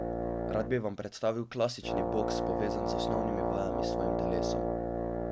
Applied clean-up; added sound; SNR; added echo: none; Brass instrument; -3 dB; none.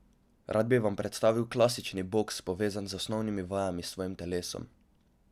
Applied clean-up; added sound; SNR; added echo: none; none; none; none.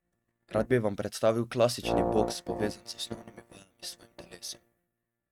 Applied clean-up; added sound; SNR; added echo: neural mask model RNNoise.